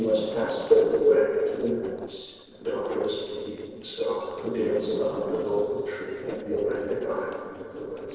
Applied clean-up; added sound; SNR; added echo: neural separator model SepFormer DNS4.